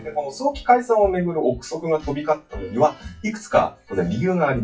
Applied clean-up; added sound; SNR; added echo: classical method WPE with log-MMSE.